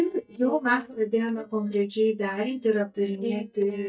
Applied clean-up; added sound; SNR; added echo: neural mask model DeepFilterNet 3.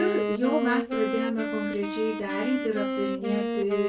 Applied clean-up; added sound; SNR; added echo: none; Wind instrument, woodwind instrument; 2 dB; reverberation time 0.2 s.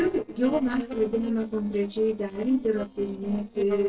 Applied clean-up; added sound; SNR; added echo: neural separator model SepFormer DNS4.